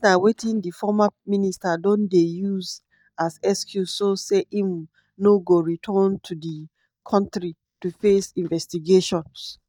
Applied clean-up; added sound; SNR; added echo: neural mask model DeepFilterNet 3.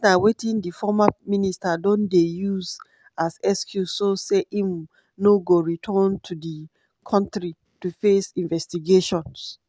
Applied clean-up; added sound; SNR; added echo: none; none; none; none.